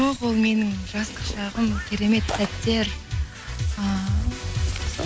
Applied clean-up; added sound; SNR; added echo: none; Tearing; 16 dB; none.